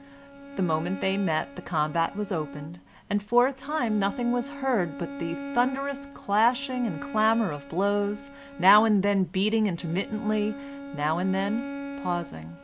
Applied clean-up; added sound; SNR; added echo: none; Bowed string instrument; 12 dB; none.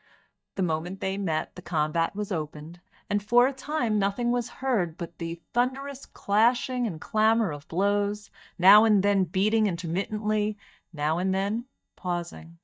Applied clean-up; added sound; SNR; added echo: neural mask model DeepFilterNet 3.